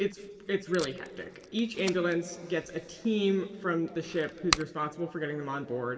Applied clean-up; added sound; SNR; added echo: none; Packing tape, duct tape; 10 dB; reverberation time 1.8 s.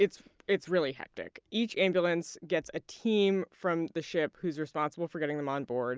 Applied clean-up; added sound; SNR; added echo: none; none; none; none.